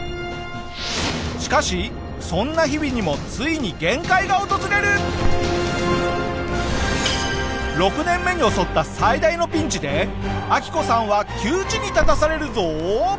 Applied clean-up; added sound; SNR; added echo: none; Crackle; 10 dB; none.